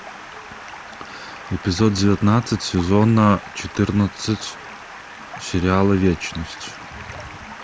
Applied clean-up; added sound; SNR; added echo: none; Stream; 16 dB; none.